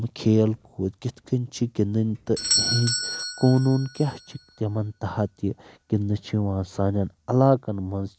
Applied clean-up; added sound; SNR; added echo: none; Doorbell; 9 dB; none.